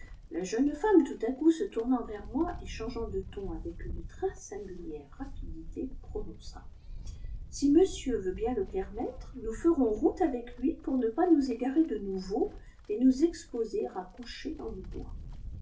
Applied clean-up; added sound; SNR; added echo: none; Livestock, farm animals, working animals; 12 dB; reverberation time 0.2 s.